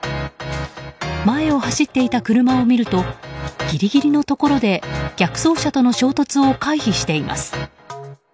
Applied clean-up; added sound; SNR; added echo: none; none; none; none.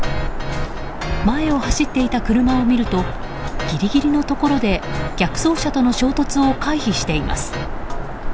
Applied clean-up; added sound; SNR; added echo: none; Bird vocalization, bird call, bird song; 4 dB; none.